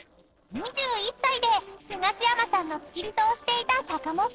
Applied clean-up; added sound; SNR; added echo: neural separator model SepFormer DNS4.